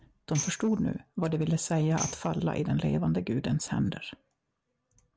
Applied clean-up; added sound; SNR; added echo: none; Tambourine; 13 dB; none.